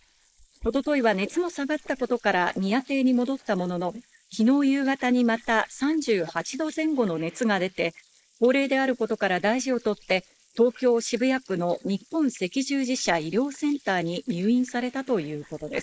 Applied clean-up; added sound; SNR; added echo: neural mask model Resemble Enhance denoiser.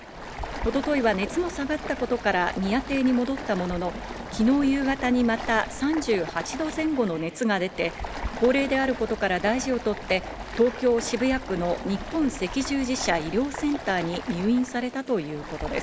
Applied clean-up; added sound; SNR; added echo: none; Stream; 10 dB; none.